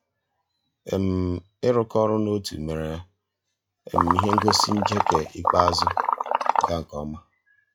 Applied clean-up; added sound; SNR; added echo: classical method log-MMSE.